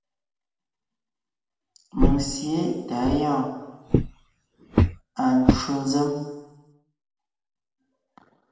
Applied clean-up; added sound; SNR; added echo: none; Walk, footsteps; -3 dB; reverberation time 1.0 s.